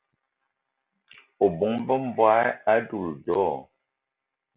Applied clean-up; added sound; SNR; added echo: none; none; none; none.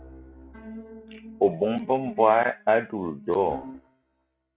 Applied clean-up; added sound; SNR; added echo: neural mask model RNNoise.